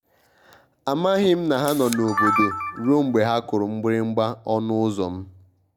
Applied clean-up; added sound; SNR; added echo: none; Camera; 4 dB; none.